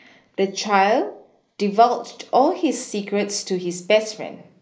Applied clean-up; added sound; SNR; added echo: neural mask model Resemble Enhance denoiser.